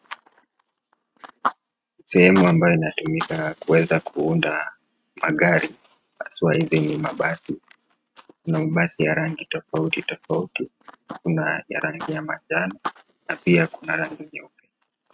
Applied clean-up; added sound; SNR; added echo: neural mask model RNNoise.